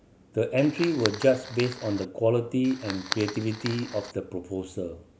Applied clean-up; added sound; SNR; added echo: none; Fire; 10 dB; none.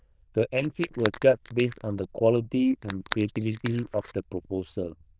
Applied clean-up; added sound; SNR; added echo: neural diffusion model UNIVERSE++.